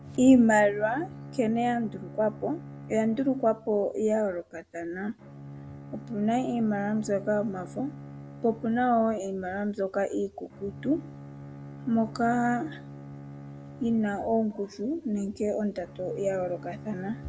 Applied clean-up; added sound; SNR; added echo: none; Bowed string instrument; 16 dB; none.